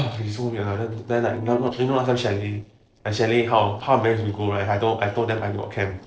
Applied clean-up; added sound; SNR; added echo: neural separator model SepFormer DNS4.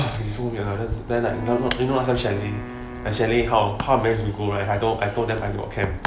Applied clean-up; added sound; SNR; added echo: none; Wind instrument, woodwind instrument; 13 dB; none.